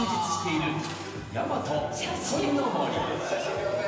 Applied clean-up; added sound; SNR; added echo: none; none; none; reverberation time 1.0 s.